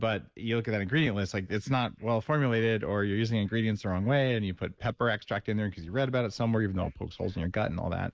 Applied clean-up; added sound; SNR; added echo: neural mask model Resemble Enhance denoiser.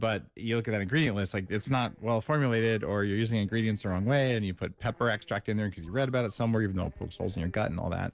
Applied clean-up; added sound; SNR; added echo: neural separator model SepFormer DNS4.